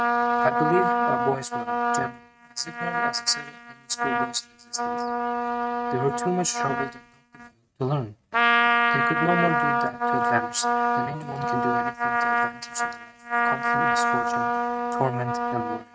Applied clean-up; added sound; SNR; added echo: neural mask model RNNoise.